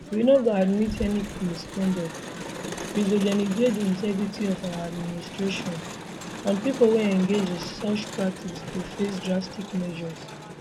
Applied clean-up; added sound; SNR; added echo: none; Crowd; 10 dB; none.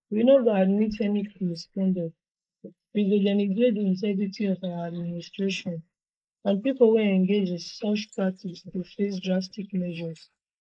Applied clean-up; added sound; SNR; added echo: neural mask model Resemble Enhance denoiser.